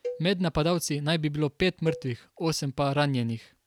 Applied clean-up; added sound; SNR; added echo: none; Cowbell; 15 dB; none.